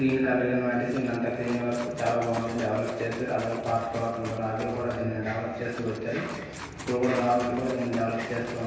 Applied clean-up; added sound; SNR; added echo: none; Liquid; 15 dB; reverberation time 1.2 s.